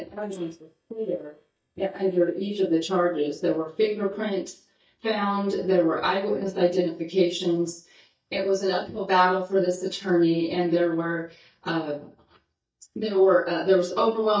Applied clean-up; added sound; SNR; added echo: neural mask model DeepFilterNet 3.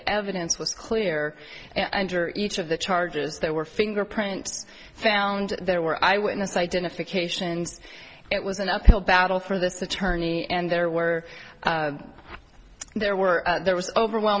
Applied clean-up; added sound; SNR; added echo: none; none; none; none.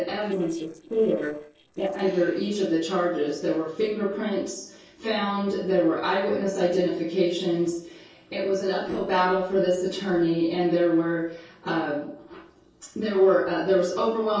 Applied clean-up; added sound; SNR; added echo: neural separator model SepFormer DNS4.